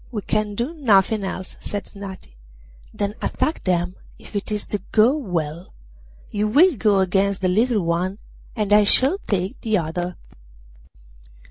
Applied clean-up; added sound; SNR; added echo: none; none; none; none.